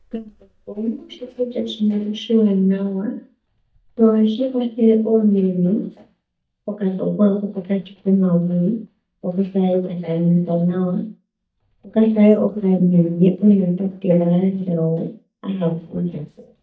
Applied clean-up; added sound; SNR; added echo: neural mask model DeepFilterNet 3.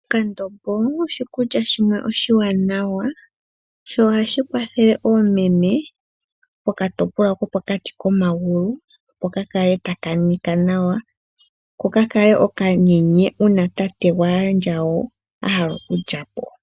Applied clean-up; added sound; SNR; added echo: none; none; none; none.